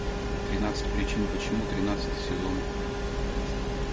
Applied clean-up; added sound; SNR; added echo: none; none; none; none.